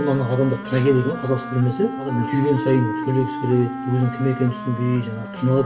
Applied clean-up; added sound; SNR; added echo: none; Wind instrument, woodwind instrument; 9 dB; reverberation time 0.1 s.